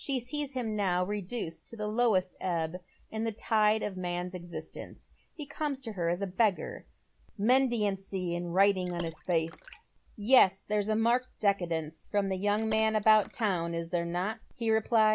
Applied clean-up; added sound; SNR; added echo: none; Water / Splash, splatter; 19 dB; none.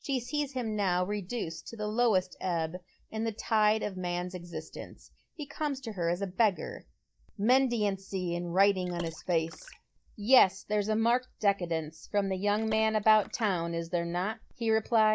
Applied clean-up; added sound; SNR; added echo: neural mask model DeepFilterNet 3.